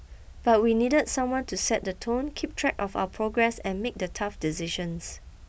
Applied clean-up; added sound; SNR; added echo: none; none; none; none.